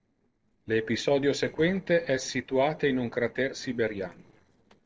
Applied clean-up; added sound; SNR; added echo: neural separator model SepFormer DNS4.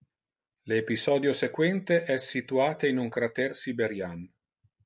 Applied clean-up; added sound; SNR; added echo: none; none; none; none.